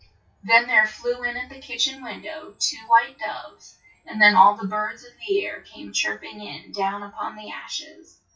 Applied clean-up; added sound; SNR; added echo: classical method WPE with log-MMSE.